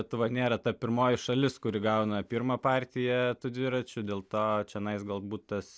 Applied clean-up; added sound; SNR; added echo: none; none; none; none.